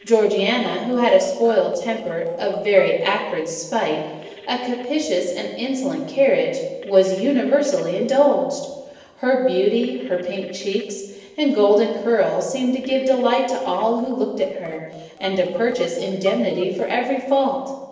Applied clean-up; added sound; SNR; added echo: neural separator model SepFormer DNS4.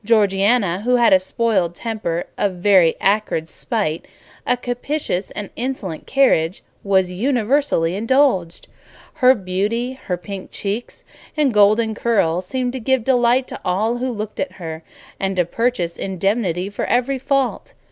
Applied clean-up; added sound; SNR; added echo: none; none; none; none.